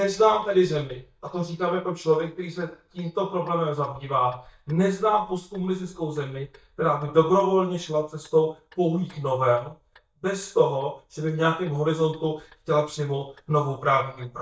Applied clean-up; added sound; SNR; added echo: neural mask model DeepFilterNet 3.